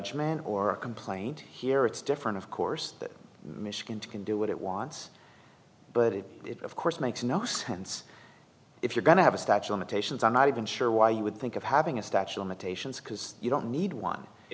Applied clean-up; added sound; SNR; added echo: none; none; none; none.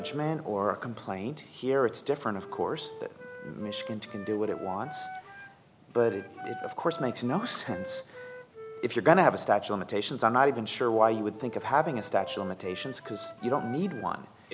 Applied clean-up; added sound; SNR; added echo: none; Wind instrument, woodwind instrument; 15 dB; none.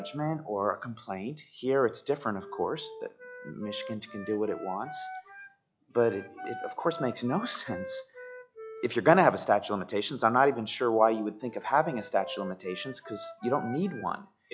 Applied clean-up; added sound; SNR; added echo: classical method log-MMSE.